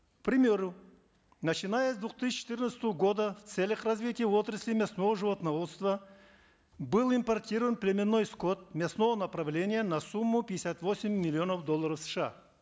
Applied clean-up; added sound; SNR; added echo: none; none; none; none.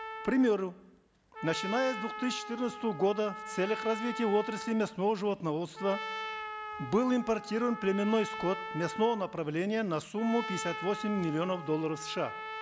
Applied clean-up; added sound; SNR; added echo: none; Trumpet; 10 dB; none.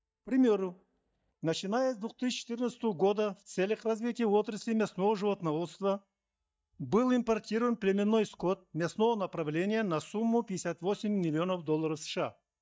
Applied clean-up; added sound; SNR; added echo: neural mask model DeepFilterNet 3.